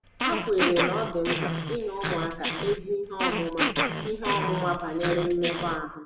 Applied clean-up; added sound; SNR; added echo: none; Growling; 1 dB; none.